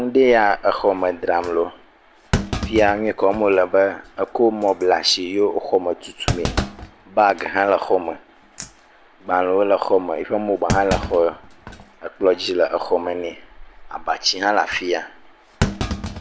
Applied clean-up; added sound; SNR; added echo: none; Thump, thud; 11 dB; none.